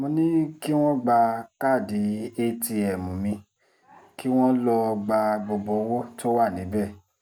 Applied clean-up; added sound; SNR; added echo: none; none; none; none.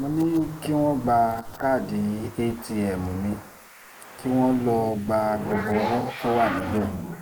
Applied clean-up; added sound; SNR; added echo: neural mask model Resemble Enhance denoiser.